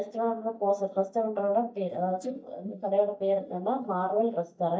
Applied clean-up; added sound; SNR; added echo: neural mask model DeepFilterNet 3.